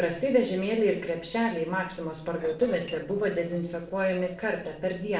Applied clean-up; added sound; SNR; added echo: neural separator model SepFormer DNS4.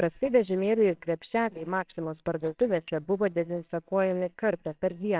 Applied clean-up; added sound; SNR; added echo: neural separator model SepFormer WHAMR!.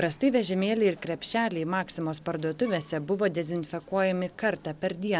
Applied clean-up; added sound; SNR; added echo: none; none; none; none.